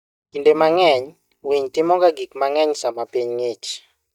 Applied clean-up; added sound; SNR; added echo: neural mask model DeepFilterNet 3.